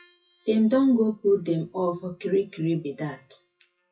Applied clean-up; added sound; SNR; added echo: classical method WPE with log-MMSE.